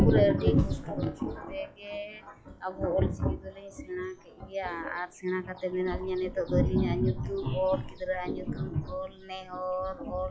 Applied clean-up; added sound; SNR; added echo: classical method log-MMSE.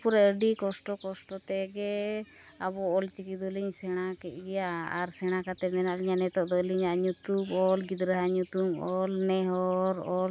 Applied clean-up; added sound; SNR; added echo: none; none; none; none.